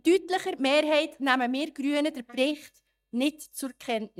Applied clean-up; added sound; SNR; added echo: neural mask model DeepFilterNet 3.